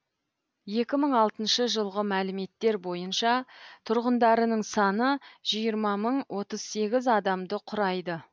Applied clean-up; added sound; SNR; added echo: none; none; none; none.